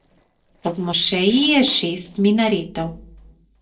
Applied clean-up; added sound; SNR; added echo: neural separator model SepFormer DNS4.